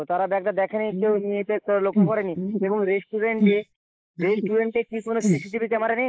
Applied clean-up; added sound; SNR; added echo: neural mask model Resemble Enhance denoiser.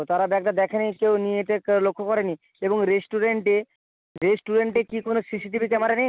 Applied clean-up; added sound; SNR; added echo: none; none; none; none.